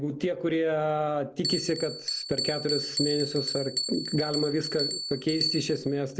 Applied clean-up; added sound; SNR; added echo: none; Bell; 5 dB; none.